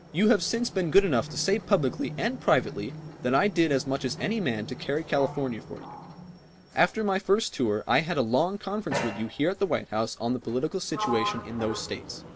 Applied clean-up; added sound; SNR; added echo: none; Sliding door; 12 dB; none.